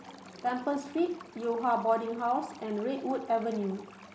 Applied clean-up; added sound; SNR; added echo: none; Stream; 20 dB; none.